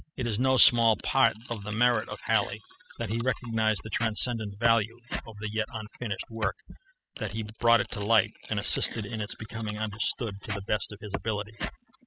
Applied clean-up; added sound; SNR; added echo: classical method spectral subtraction.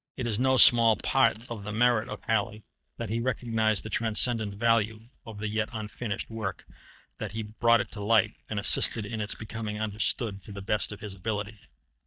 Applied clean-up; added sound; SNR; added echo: neural mask model DeepFilterNet 3.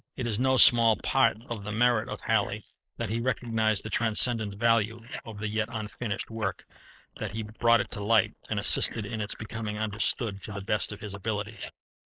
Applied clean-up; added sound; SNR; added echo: neural mask model Resemble Enhance denoiser.